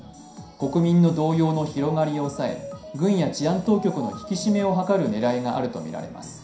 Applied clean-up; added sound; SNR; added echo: none; none; none; reverberation time 0.5 s.